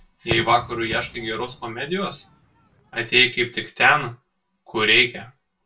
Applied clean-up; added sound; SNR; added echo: none; Fireworks; 15 dB; reverberation time 0.2 s.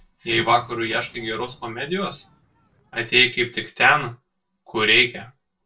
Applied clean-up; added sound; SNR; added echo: neural separator model SepFormer DNS4.